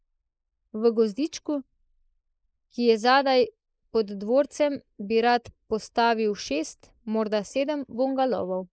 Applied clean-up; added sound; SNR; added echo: neural mask model Resemble Enhance denoiser.